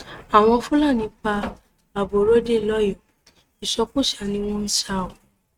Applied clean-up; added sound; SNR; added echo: neural mask model RNNoise.